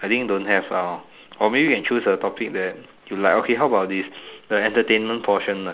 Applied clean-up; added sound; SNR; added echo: none; none; none; none.